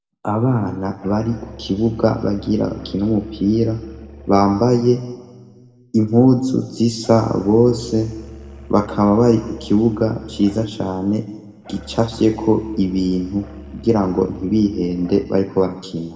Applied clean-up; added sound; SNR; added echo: none; Musical instrument; 19 dB; reverberation time 1.1 s.